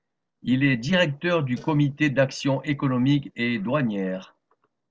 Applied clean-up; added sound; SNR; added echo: neural separator model SepFormer DNS4.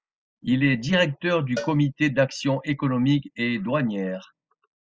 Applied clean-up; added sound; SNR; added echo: classical method spectral subtraction.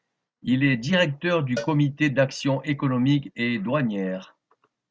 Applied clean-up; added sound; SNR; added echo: neural mask model RNNoise.